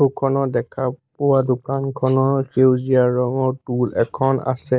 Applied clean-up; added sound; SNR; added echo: neural mask model Resemble Enhance denoiser.